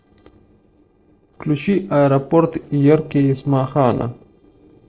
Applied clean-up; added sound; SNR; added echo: neural separator model SepFormer DNS4.